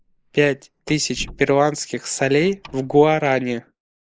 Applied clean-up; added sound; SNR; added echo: neural mask model Resemble Enhance denoiser.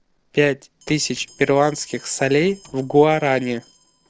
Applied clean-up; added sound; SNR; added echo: neural separator model SepFormer DNS4.